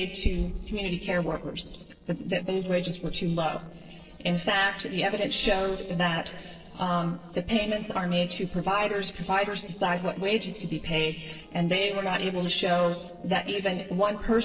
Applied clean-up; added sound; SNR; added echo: neural separator model SepFormer DNS4.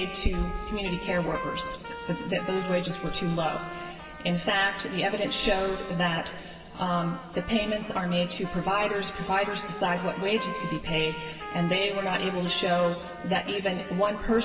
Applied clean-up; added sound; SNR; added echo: none; Trumpet; 12 dB; reverberation time 2.8 s.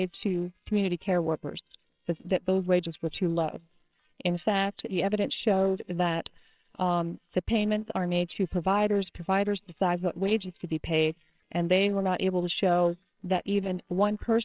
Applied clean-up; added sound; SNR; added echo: neural separator model SepFormer WHAMR!.